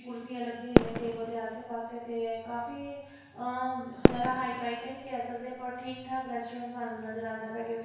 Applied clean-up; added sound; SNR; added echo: none; Fireworks; -4 dB; reverberation time 1.1 s.